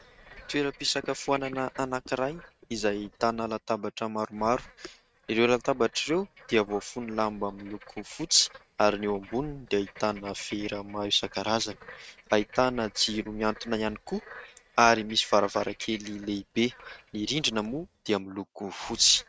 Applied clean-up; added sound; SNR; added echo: neural mask model RNNoise.